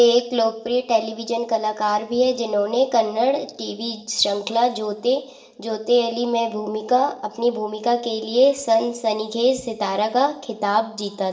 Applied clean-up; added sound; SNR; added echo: none; none; none; reverberation time 1.1 s.